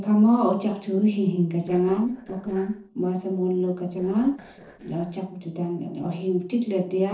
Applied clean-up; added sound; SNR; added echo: neural separator model SepFormer DNS4.